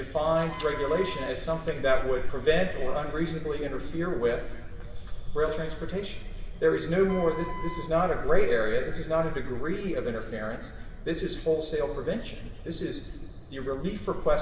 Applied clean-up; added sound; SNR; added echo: none; Wind instrument, woodwind instrument; 15 dB; reverberation time 2.2 s.